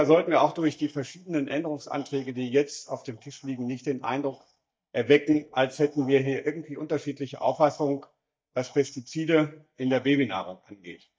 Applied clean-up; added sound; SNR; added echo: neural mask model DeepFilterNet 3.